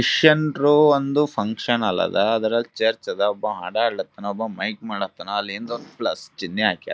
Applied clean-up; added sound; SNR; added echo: none; none; none; none.